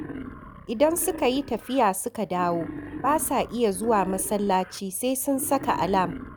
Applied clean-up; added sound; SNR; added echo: none; Wild animals; 13 dB; none.